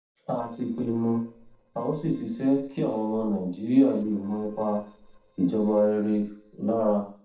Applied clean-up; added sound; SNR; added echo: neural separator model SepFormer DNS4.